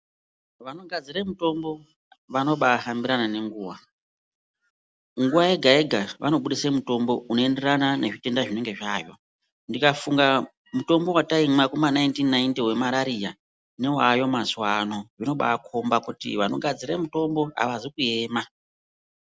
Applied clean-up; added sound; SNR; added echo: none; none; none; none.